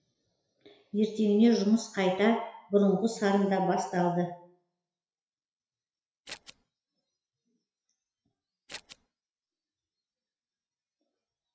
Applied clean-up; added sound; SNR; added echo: classical method WPE with log-MMSE.